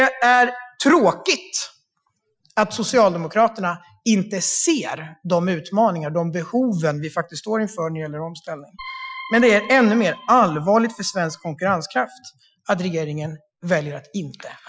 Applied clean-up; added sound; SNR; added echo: classical method Wiener filter.